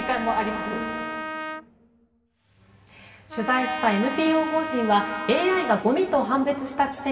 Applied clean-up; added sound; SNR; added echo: none; Trumpet; 9 dB; reverberation time 2.3 s.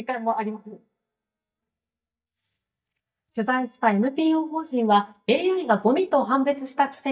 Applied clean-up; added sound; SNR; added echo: neural mask model DeepFilterNet 3.